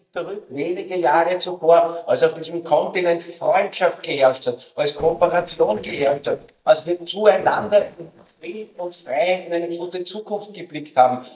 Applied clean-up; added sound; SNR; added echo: neural mask model DeepFilterNet 3.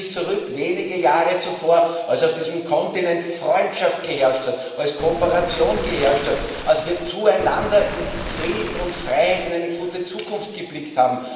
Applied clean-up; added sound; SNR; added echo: none; Waves, surf; 9 dB; reverberation time 1.2 s.